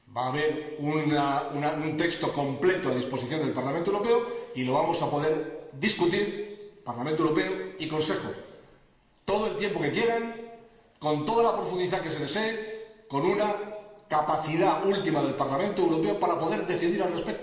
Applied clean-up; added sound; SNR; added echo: none; none; none; reverberation time 1.1 s.